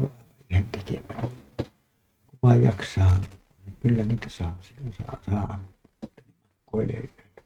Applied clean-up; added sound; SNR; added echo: neural mask model RNNoise.